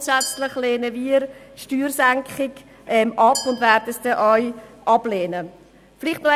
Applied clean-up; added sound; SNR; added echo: none; Glass; 18 dB; none.